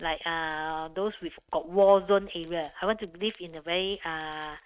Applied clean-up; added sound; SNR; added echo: neural mask model RNNoise.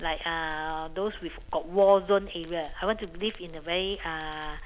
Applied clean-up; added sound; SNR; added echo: none; Crackle; 14 dB; none.